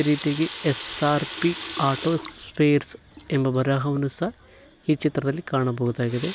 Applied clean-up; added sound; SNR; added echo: none; Water tap, faucet; 11 dB; none.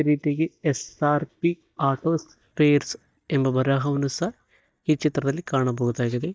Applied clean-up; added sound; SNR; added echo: neural mask model DeepFilterNet 3.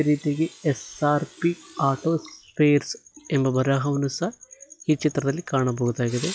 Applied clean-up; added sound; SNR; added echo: classical method log-MMSE.